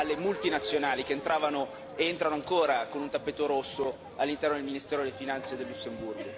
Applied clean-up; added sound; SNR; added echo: none; Crowd + Wind instrument, woodwind instrument; 11 dB; none.